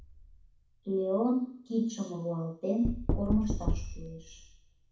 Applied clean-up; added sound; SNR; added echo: none; Knock; 4 dB; reverberation time 0.6 s.